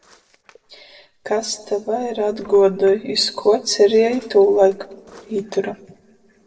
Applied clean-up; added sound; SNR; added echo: neural separator model SepFormer DNS4.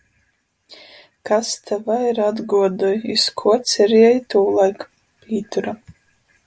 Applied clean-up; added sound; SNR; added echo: none; none; none; none.